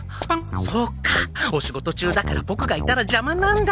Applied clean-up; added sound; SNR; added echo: none; Bass guitar; 12 dB; none.